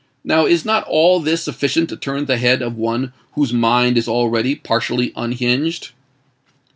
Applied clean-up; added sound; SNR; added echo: none; none; none; none.